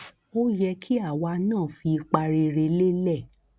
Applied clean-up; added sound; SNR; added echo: none; none; none; none.